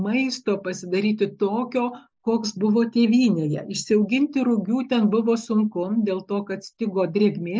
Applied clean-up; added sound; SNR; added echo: none; none; none; none.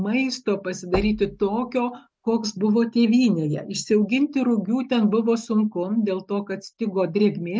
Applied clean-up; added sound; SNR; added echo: neural mask model RNNoise.